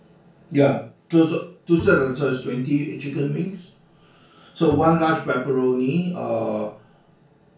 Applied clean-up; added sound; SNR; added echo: none; Bowed string instrument; 18 dB; reverberation time 0.3 s.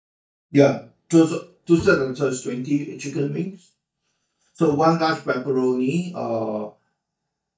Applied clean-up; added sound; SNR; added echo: neural mask model DeepFilterNet 3.